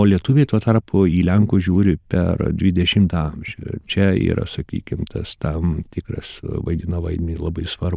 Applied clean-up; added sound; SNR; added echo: neural diffusion model UNIVERSE++.